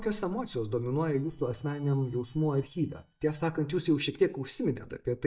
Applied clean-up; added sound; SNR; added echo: neural mask model DeepFilterNet 3.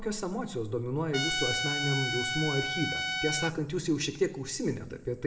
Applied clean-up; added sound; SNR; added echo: none; Trumpet; 1 dB; reverberation time 0.7 s.